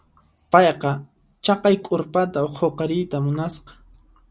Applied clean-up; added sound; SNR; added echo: none; none; none; none.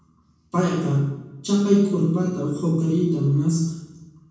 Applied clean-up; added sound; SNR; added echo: none; none; none; reverberation time 1.1 s.